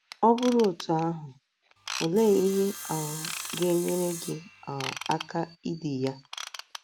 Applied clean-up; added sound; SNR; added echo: none; Sawing + Ratchet, pawl / Tools; 12 dB; none.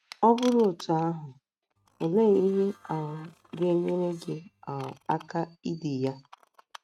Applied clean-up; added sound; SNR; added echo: neural mask model RNNoise.